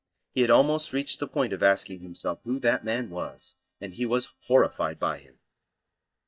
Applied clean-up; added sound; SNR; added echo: neural mask model DeepFilterNet 3.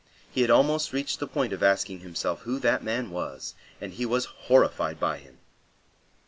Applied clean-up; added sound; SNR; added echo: none; none; none; none.